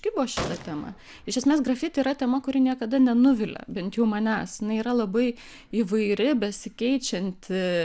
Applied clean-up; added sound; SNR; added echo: none; Gunshot, gunfire; 15 dB; none.